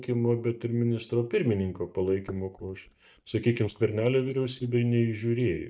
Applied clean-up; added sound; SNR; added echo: neural mask model DeepFilterNet 3.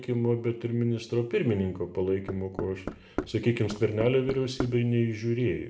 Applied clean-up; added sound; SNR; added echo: none; Knock; 10 dB; reverberation time 0.6 s.